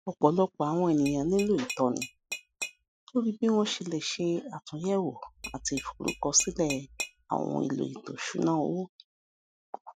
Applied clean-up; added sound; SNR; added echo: classical method Wiener filter.